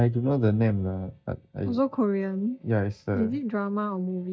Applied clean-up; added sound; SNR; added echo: neural mask model DeepFilterNet 3.